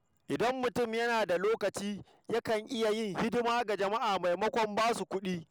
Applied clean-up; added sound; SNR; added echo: none; none; none; none.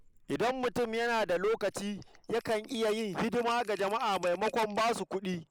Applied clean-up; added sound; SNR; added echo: neural mask model Resemble Enhance denoiser.